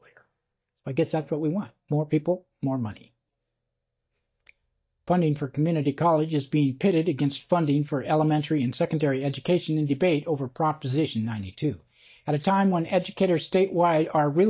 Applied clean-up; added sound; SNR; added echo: neural mask model DeepFilterNet 3.